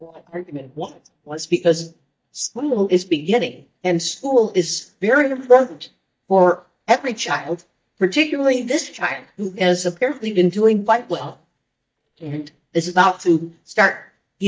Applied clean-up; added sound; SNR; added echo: neural mask model DeepFilterNet 3.